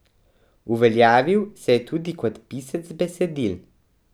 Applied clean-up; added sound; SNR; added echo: none; none; none; none.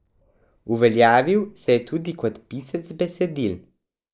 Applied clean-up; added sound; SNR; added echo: neural mask model Resemble Enhance denoiser.